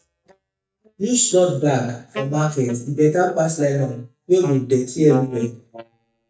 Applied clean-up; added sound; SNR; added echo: neural mask model DeepFilterNet 3.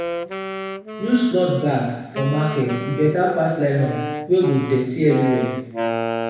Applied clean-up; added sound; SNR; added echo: none; Wind instrument, woodwind instrument; 7 dB; reverberation time 1.0 s.